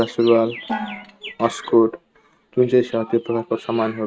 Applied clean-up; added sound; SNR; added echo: neural mask model RNNoise.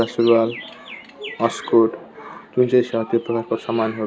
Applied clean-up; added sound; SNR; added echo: none; none; none; none.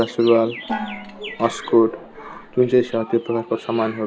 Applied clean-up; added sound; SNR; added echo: none; Gong; 13 dB; none.